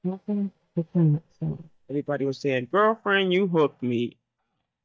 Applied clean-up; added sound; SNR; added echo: neural mask model DeepFilterNet 3.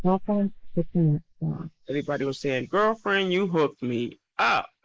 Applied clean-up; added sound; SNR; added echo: neural mask model Resemble Enhance denoiser.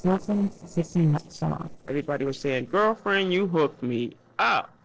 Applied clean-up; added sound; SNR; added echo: neural separator model SepFormer DNS4.